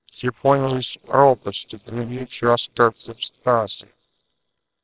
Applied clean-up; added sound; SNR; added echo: neural separator model SepFormer WHAMR!.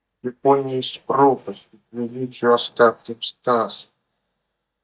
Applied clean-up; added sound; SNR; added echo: neural mask model DeepFilterNet 3.